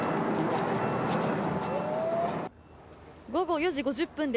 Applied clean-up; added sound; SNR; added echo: none; none; none; none.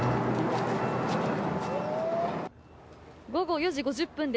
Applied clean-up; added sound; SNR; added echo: none; Bowed string instrument; 11 dB; none.